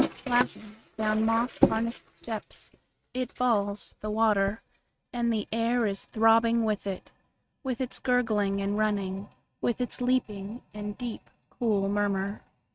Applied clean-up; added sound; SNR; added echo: neural mask model RNNoise.